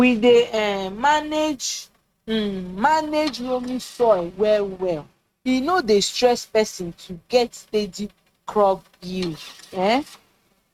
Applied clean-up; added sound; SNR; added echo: neural mask model RNNoise.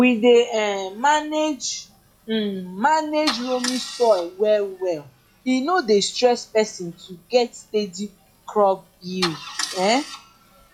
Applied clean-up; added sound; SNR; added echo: classical method log-MMSE.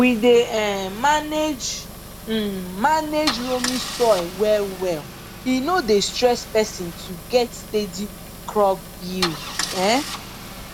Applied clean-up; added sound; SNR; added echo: none; Engine + Idling / Engine starting / Car; 11 dB; none.